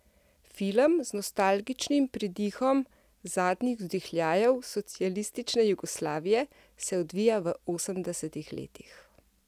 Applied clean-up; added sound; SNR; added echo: none; none; none; none.